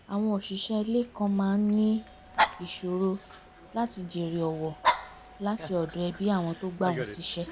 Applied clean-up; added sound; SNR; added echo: none; Dog; 6 dB; none.